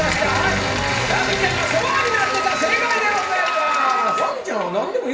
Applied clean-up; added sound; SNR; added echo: none; Wind instrument, woodwind instrument; 5 dB; reverberation time 0.7 s.